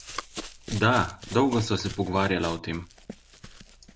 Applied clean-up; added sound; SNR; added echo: none; Run; 14 dB; none.